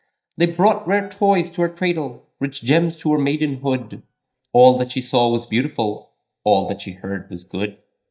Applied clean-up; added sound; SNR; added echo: neural mask model DeepFilterNet 3.